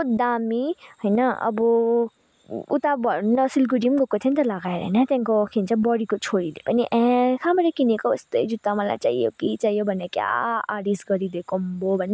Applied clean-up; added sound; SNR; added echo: none; none; none; none.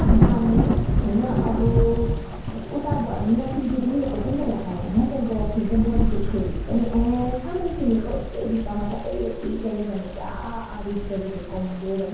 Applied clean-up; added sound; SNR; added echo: none; Thunder / Rain; -1 dB; reverberation time 0.9 s.